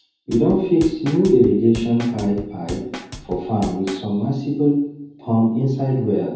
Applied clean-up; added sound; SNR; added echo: none; Drum / Drum kit; 15 dB; reverberation time 0.9 s.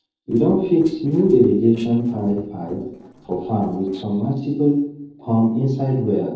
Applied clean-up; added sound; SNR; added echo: neural separator model SepFormer DNS4.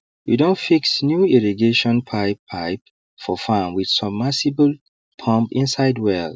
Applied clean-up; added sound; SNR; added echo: none; none; none; none.